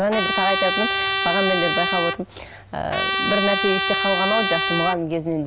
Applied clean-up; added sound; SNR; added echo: none; Trumpet; -1 dB; none.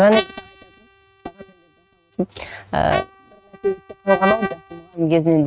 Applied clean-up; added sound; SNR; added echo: neural mask model RNNoise.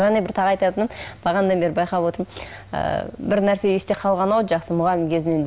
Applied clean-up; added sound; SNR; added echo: none; none; none; none.